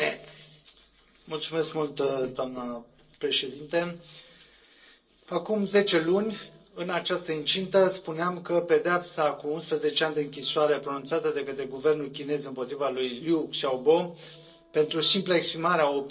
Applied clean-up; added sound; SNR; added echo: neural separator model SepFormer DNS4.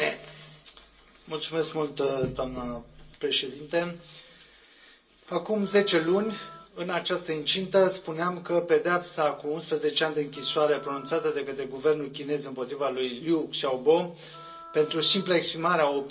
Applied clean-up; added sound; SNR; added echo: none; Wind instrument, woodwind instrument; 20 dB; reverberation time 0.2 s.